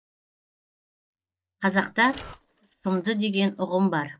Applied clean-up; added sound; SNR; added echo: neural mask model DeepFilterNet 3.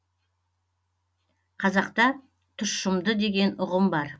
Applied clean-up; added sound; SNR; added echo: none; none; none; none.